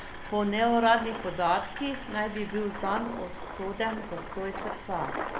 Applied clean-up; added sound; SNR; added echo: none; Rain + Engine; 8 dB; none.